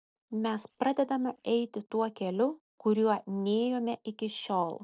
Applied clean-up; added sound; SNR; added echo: neural separator model SepFormer DNS4.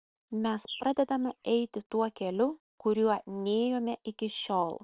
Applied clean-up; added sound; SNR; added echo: neural separator model SepFormer WHAM!.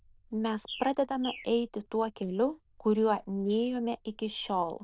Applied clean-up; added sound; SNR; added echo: neural diffusion model UNIVERSE++.